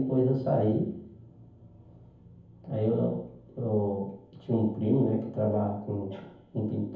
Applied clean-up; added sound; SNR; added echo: none; none; none; reverberation time 0.7 s.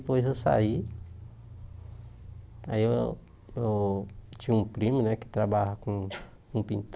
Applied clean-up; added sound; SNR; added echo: none; none; none; none.